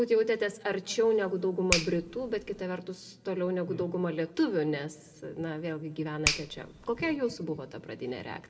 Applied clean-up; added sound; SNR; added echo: none; Finger snapping; 9 dB; reverberation time 1.0 s.